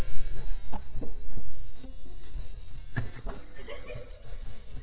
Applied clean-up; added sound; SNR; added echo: neural mask model DeepFilterNet 3.